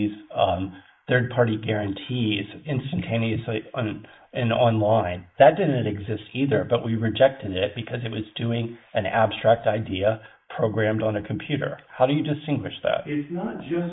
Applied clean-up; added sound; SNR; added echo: neural mask model Resemble Enhance denoiser.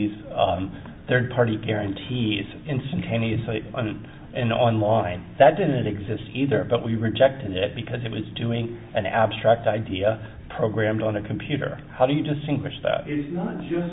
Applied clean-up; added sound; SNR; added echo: none; none; none; none.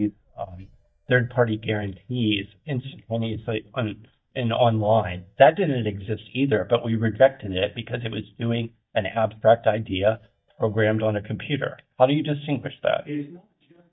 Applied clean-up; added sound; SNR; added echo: neural mask model DeepFilterNet 3.